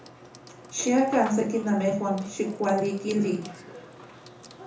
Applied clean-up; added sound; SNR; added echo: none; Sink (filling or washing) / Water tap, faucet / Water; 17 dB; reverberation time 0.6 s.